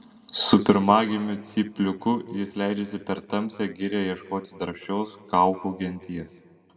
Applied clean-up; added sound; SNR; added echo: none; none; none; reverberation time 1.1 s.